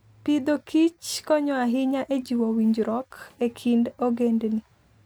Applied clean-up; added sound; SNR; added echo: none; none; none; none.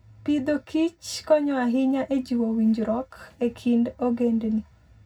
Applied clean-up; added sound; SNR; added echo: none; none; none; reverberation time 0.4 s.